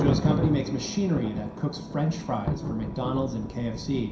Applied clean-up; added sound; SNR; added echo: none; Thunder; 3 dB; reverberation time 0.5 s.